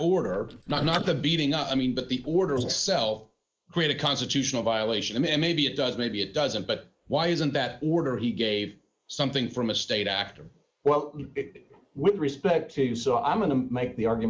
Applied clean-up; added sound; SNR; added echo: neural mask model Resemble Enhance denoiser.